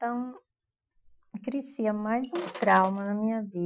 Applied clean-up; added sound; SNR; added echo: classical method Wiener filter.